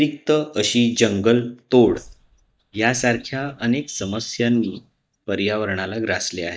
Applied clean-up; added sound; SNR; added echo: neural mask model DeepFilterNet 3.